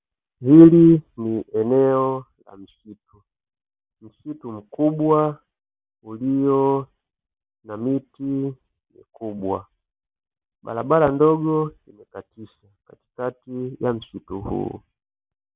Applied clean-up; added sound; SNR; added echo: none; none; none; none.